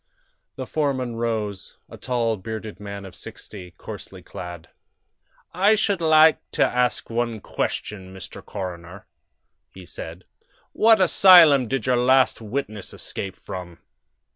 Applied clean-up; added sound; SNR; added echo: none; none; none; none.